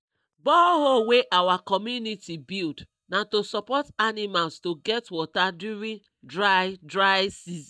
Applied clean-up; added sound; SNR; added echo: neural mask model DeepFilterNet 3.